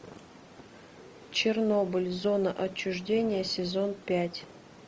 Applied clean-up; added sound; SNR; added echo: none; none; none; none.